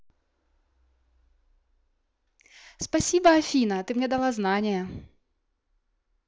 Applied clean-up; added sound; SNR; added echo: none; none; none; none.